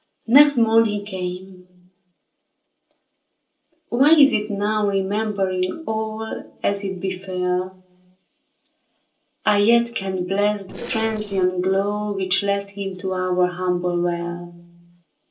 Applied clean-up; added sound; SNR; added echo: neural separator model SepFormer DNS4.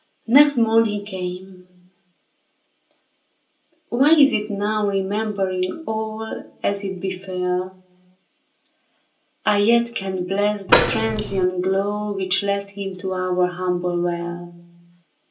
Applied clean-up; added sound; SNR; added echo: none; Door; -2 dB; reverberation time 0.3 s.